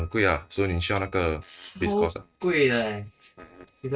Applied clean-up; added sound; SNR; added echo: neural mask model RNNoise.